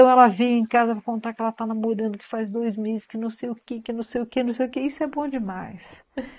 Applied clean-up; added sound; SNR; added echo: neural mask model Resemble Enhance denoiser.